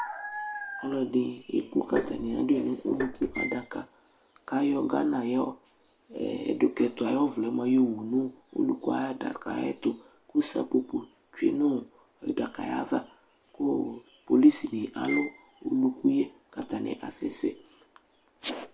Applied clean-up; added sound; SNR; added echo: none; Bowed string instrument + Tap; 7 dB; none.